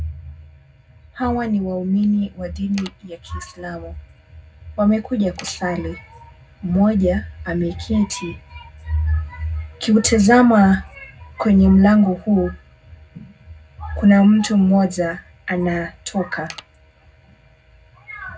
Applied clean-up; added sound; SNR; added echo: none; Mechanisms; 18 dB; reverberation time 0.3 s.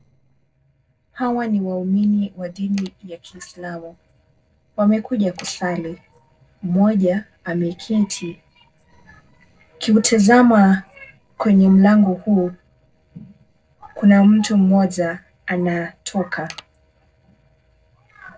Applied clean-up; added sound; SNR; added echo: neural separator model SepFormer DNS4.